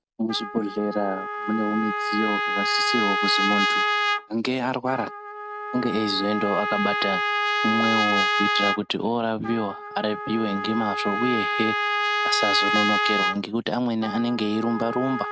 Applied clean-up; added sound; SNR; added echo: none; Trumpet; 0 dB; none.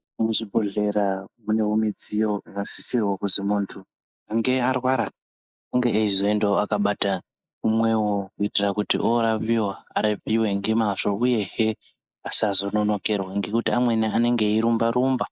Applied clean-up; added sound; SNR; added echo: neural mask model Resemble Enhance denoiser.